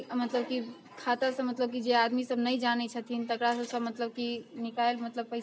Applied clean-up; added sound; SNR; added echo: none; none; none; none.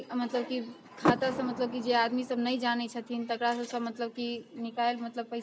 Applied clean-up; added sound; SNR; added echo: none; Door / Car; 5 dB; none.